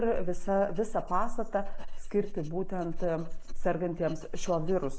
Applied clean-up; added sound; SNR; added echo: neural mask model Resemble Enhance denoiser.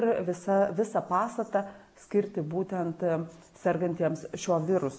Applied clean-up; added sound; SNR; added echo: none; none; none; none.